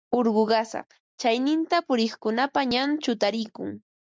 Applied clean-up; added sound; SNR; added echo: none; none; none; none.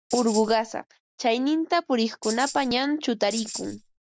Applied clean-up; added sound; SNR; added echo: none; Tambourine; 11 dB; none.